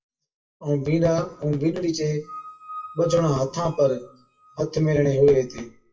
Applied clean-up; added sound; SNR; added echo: classical method WPE with log-MMSE.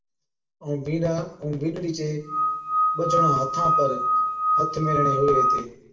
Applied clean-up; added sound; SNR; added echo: none; Screech / Glass; -5 dB; reverberation time 0.6 s.